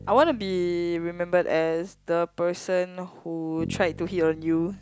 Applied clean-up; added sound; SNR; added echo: none; Bass guitar; 18 dB; none.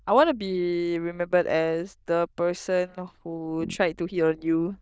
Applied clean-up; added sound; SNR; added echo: neural diffusion model UNIVERSE++.